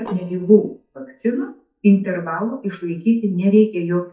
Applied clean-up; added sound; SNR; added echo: neural mask model DeepFilterNet 3.